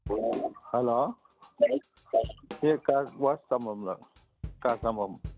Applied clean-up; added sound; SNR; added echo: none; Drum / Drum kit; 16 dB; none.